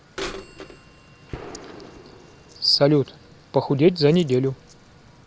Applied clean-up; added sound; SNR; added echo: none; Bird vocalization, bird call, bird song / Telephone + Gunshot, gunfire; 17 dB; none.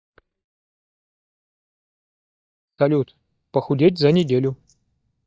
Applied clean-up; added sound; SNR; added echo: neural mask model DeepFilterNet 3.